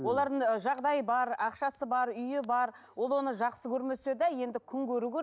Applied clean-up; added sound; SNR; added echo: none; none; none; none.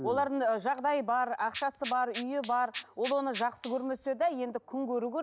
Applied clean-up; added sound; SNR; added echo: none; Rattle (instrument); 15 dB; none.